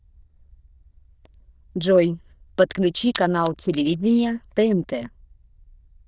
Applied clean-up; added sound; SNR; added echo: neural diffusion model UNIVERSE++.